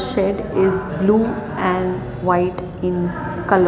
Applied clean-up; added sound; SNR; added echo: none; none; none; none.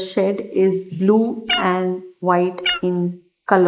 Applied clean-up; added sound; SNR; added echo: neural mask model Resemble Enhance denoiser.